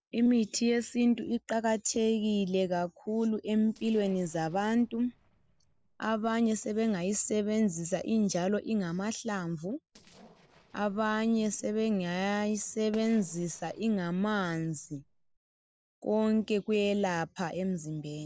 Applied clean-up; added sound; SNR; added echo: neural separator model SepFormer DNS4.